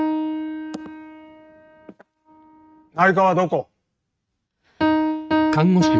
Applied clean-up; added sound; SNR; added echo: neural mask model RNNoise.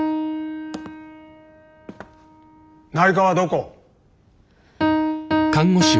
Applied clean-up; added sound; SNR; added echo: none; Piano; 2 dB; none.